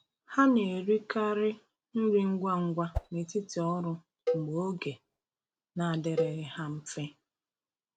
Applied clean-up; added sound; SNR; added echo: none; Cowbell + Whoosh, swoosh, swish; 7 dB; none.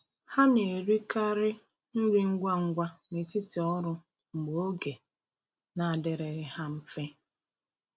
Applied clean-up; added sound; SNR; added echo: none; none; none; none.